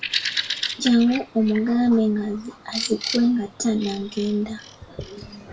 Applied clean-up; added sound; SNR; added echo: none; Bird vocalization, bird call, bird song; 9 dB; reverberation time 0.1 s.